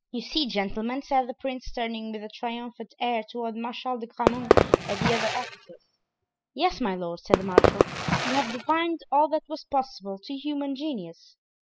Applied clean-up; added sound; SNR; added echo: classical method spectral subtraction.